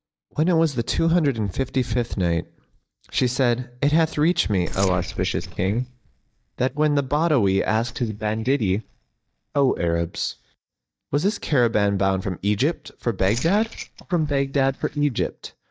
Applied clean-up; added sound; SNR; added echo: neural mask model DeepFilterNet 3.